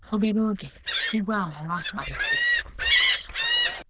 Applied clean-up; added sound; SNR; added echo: neural diffusion model UNIVERSE++.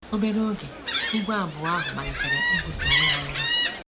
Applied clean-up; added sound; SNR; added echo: none; Gull, seagull; -4 dB; none.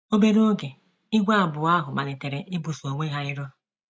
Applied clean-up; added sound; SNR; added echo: none; none; none; none.